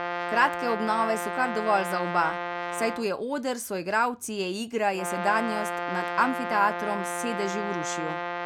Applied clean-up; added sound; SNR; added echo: none; Brass instrument; 4 dB; none.